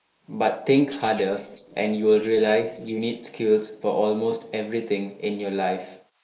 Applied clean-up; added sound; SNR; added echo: neural mask model Resemble Enhance denoiser.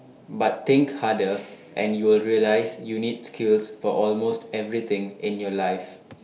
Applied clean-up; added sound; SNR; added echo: none; none; none; none.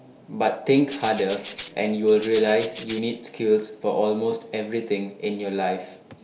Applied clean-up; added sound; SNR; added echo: none; Rattle (instrument); 13 dB; none.